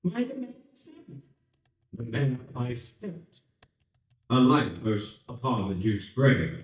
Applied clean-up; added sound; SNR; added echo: neural mask model DeepFilterNet 3.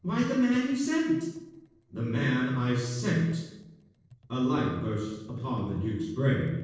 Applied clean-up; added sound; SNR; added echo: neural separator model SepFormer DNS4.